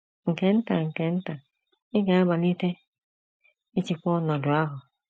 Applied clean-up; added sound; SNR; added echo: none; none; none; none.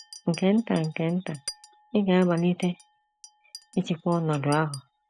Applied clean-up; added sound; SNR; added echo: none; Chink, clink; 19 dB; none.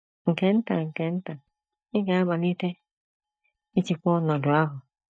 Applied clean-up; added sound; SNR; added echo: neural mask model DeepFilterNet 3.